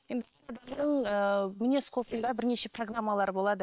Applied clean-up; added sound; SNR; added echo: neural separator model SepFormer WHAM!.